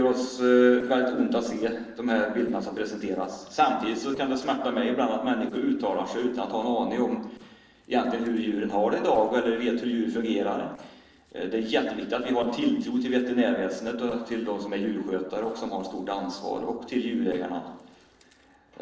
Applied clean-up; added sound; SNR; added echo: neural separator model SepFormer DNS4.